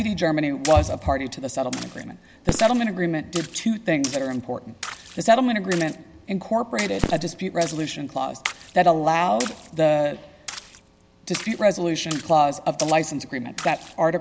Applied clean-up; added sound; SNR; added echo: none; Fireworks + Splash, splatter; 13 dB; none.